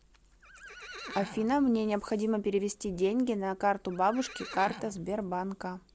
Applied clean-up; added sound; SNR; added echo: none; Livestock, farm animals, working animals; 15 dB; none.